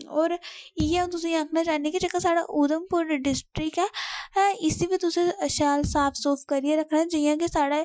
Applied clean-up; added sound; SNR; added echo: classical method Wiener filter.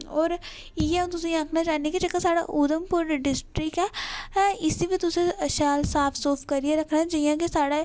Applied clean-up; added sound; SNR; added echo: none; Bass drum; 13 dB; none.